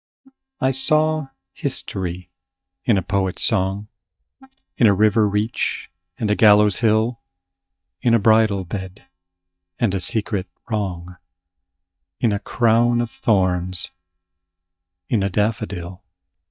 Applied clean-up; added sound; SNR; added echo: neural mask model DeepFilterNet 3.